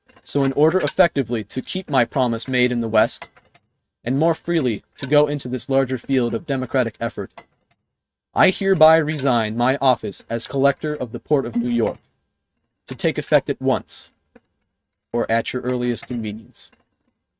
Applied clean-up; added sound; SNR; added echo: neural mask model RNNoise.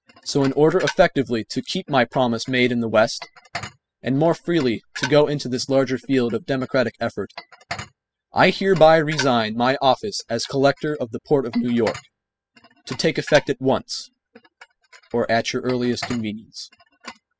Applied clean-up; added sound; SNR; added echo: classical method spectral subtraction.